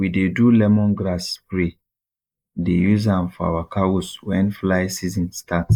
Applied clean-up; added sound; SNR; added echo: neural mask model Resemble Enhance denoiser.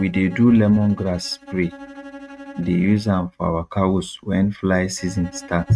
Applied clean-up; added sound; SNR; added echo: neural mask model RNNoise.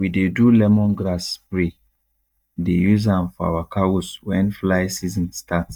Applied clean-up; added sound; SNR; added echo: neural mask model DeepFilterNet 3.